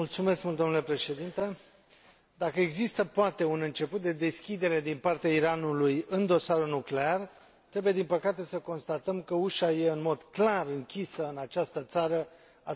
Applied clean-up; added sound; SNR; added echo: none; none; none; none.